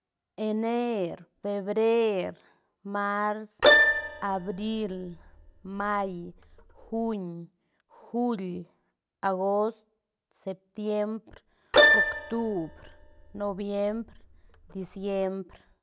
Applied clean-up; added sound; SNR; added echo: none; Keyboard (musical); -4 dB; none.